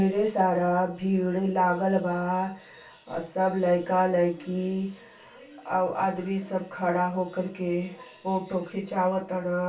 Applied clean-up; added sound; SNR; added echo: none; none; none; reverberation time 0.2 s.